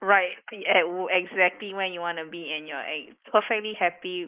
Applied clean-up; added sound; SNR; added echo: neural mask model Resemble Enhance denoiser.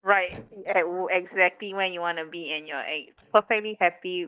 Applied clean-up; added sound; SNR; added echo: neural mask model DeepFilterNet 3.